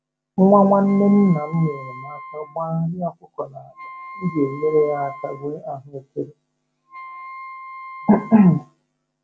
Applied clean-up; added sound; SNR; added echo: none; Wind instrument, woodwind instrument; 18 dB; none.